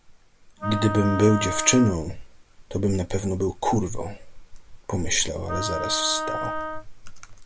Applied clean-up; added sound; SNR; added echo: none; Wind instrument, woodwind instrument; 6 dB; none.